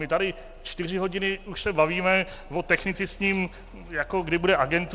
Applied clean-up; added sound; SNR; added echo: none; Motor vehicle (road); 18 dB; none.